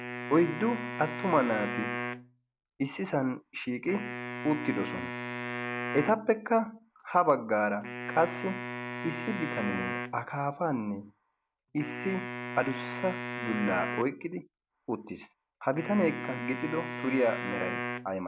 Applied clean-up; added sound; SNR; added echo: none; Wind instrument, woodwind instrument; 7 dB; none.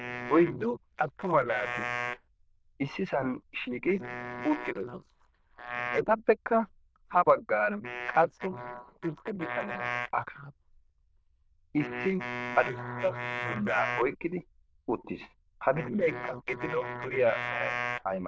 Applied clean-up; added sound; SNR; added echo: neural diffusion model UNIVERSE++.